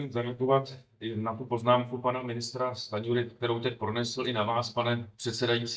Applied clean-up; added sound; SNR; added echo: neural mask model DeepFilterNet 3.